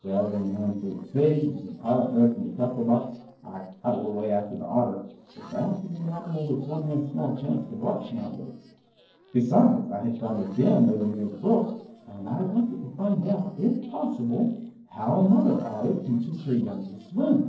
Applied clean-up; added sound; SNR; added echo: neural separator model SepFormer DNS4.